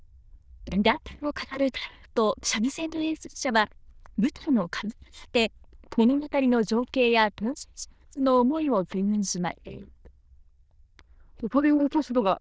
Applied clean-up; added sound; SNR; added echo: neural diffusion model UNIVERSE++.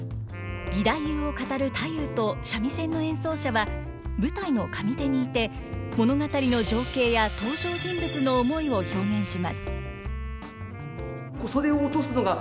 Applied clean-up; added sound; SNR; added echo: none; Wind instrument, woodwind instrument; 15 dB; none.